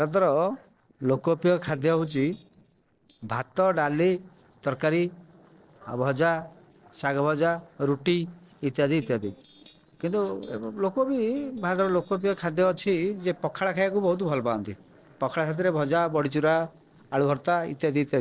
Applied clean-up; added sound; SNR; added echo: neural separator model SepFormer DNS4.